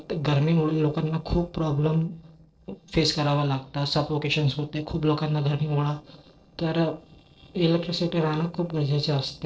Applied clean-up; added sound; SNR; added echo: neural separator model SepFormer DNS4.